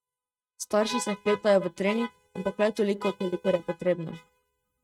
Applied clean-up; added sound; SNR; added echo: neural mask model RNNoise.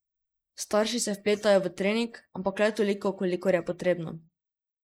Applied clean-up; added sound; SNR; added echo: neural mask model Resemble Enhance denoiser.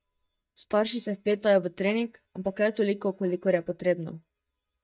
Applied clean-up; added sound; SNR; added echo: neural mask model DeepFilterNet 3.